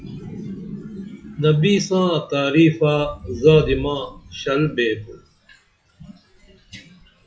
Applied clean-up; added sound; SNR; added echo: classical method WPE with log-MMSE.